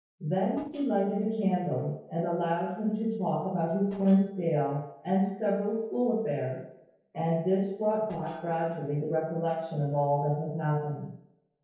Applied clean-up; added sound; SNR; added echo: neural separator model SepFormer DNS4.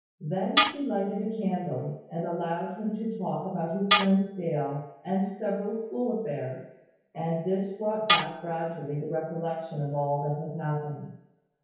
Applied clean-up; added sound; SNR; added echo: none; Tools; 4 dB; reverberation time 1.0 s.